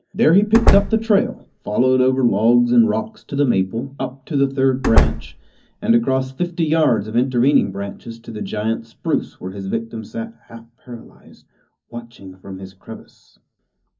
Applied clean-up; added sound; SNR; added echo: none; Slam; -1 dB; reverberation time 0.4 s.